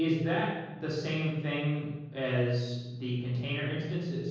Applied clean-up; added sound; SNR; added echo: none; none; none; reverberation time 1.3 s.